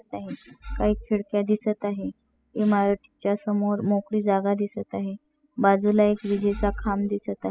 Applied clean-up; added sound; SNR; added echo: classical method spectral subtraction.